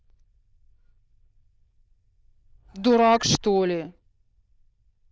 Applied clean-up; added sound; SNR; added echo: neural diffusion model UNIVERSE++.